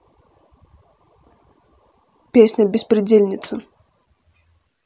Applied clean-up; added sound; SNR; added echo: none; none; none; none.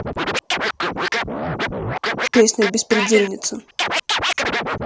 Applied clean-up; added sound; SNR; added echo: none; Scratching (performance technique); 0 dB; none.